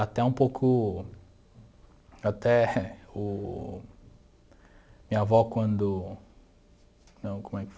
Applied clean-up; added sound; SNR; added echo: none; none; none; none.